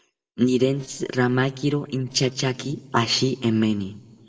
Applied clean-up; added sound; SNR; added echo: neural separator model SepFormer DNS4.